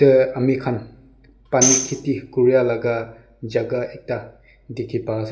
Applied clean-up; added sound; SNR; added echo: none; Tambourine; 3 dB; reverberation time 0.5 s.